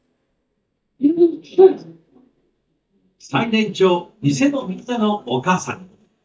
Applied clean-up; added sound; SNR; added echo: neural mask model DeepFilterNet 3.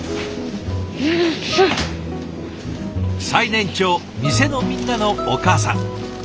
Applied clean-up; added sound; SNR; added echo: none; none; none; none.